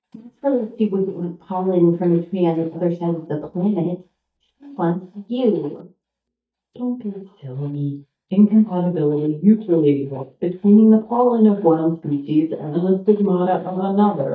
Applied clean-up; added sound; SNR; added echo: neural mask model DeepFilterNet 3.